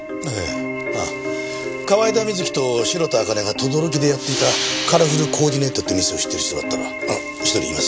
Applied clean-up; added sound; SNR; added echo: none; Bowed string instrument; 14 dB; none.